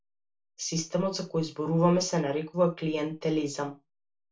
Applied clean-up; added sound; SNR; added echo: none; none; none; reverberation time 0.3 s.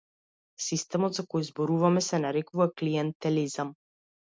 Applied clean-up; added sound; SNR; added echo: none; none; none; none.